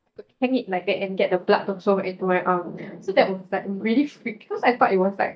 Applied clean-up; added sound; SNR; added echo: neural mask model DeepFilterNet 3.